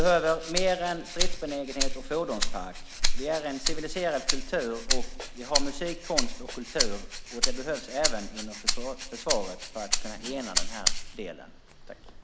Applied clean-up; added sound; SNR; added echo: none; Rattle (instrument); -4 dB; none.